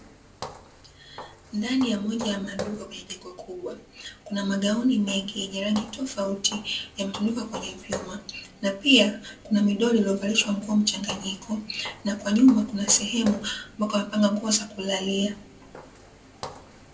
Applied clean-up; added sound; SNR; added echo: none; Walk, footsteps; 17 dB; reverberation time 0.2 s.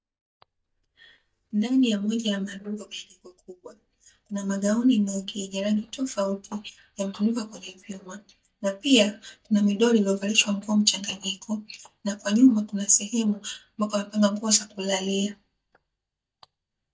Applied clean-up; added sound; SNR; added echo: neural mask model DeepFilterNet 3.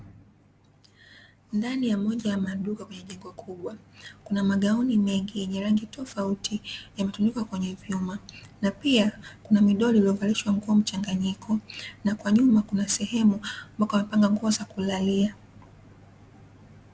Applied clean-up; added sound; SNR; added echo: none; none; none; none.